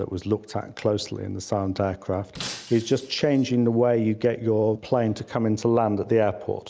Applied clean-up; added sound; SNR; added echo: none; Shatter; 17 dB; none.